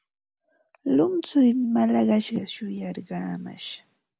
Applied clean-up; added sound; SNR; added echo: none; none; none; none.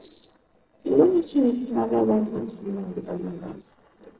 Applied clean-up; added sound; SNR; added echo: neural separator model SepFormer DNS4.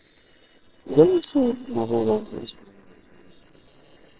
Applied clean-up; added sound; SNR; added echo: neural separator model SepFormer WHAMR!.